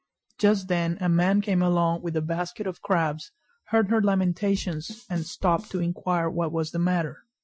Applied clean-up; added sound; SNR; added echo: classical method Wiener filter.